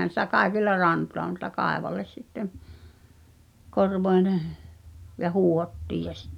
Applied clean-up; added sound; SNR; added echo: none; none; none; none.